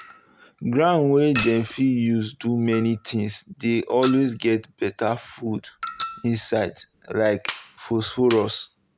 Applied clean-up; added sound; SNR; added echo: none; Chink, clink; 15 dB; none.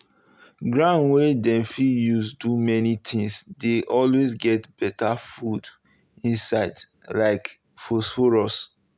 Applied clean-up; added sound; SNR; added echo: none; none; none; none.